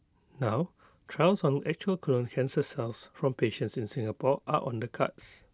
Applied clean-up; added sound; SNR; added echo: none; none; none; none.